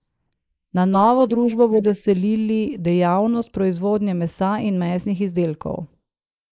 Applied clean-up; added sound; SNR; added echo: neural mask model Resemble Enhance denoiser.